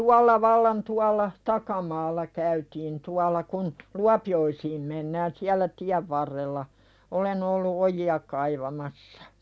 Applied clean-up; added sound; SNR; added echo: none; none; none; none.